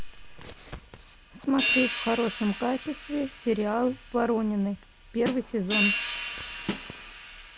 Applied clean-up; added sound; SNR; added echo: none; Hi-hat + Snare drum; 4 dB; none.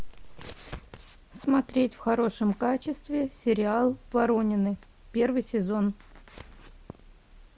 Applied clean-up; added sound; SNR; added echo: none; none; none; none.